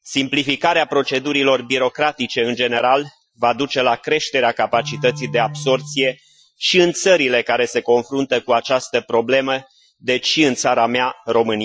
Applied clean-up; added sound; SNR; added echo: classical method Wiener filter.